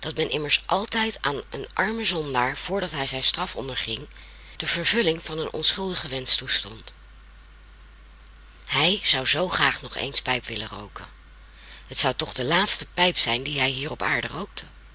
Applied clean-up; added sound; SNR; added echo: none; none; none; none.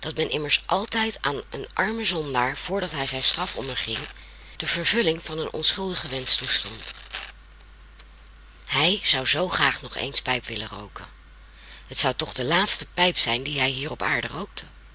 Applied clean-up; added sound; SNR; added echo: none; Tearing; 13 dB; none.